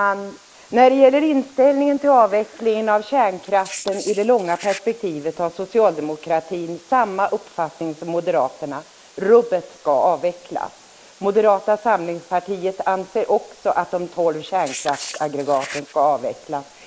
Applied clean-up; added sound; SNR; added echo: neural mask model Resemble Enhance denoiser.